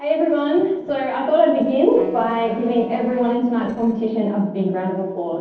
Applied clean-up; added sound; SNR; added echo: neural separator model SepFormer DNS4.